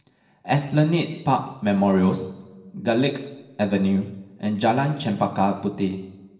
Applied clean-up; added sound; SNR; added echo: none; none; none; reverberation time 1.1 s.